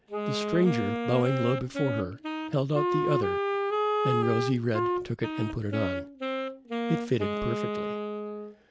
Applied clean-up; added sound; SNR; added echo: none; Wind instrument, woodwind instrument; 0 dB; none.